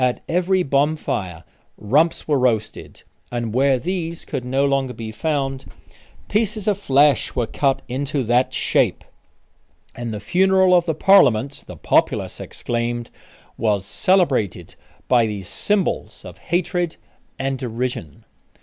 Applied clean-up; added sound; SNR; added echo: none; none; none; none.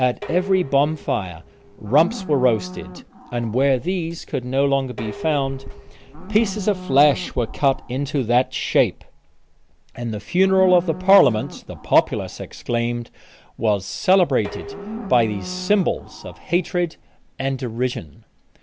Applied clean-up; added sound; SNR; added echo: none; Dishes, pots, and pans + Livestock, farm animals, working animals; 15 dB; none.